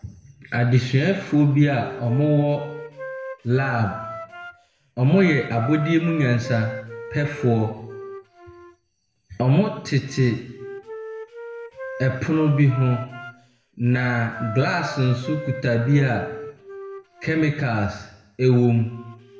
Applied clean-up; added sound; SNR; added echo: none; Wind instrument, woodwind instrument; 15 dB; reverberation time 0.8 s.